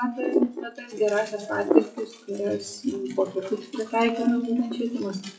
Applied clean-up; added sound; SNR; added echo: classical method WPE with log-MMSE.